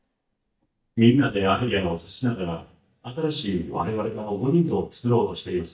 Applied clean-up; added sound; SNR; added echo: neural mask model DeepFilterNet 3.